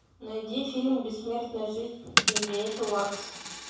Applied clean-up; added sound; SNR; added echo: none; Coin (dropping); 1 dB; reverberation time 0.7 s.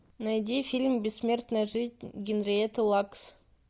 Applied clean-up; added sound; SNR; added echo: none; none; none; none.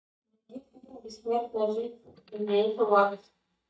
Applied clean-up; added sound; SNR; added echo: neural mask model DeepFilterNet 3.